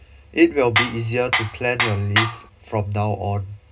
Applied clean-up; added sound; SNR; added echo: none; Tools; 1 dB; reverberation time 0.2 s.